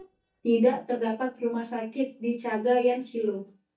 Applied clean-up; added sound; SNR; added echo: neural mask model DeepFilterNet 3.